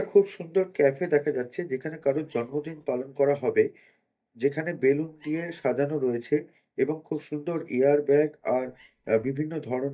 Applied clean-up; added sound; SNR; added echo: neural mask model DeepFilterNet 3.